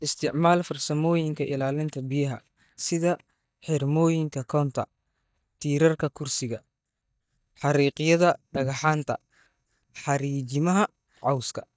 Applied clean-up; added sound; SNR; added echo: neural mask model DeepFilterNet 3.